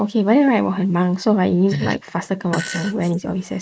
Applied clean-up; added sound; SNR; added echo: neural mask model Resemble Enhance denoiser.